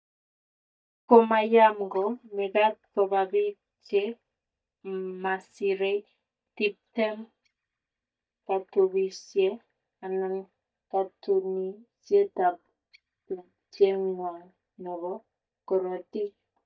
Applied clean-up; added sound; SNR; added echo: neural mask model DeepFilterNet 3.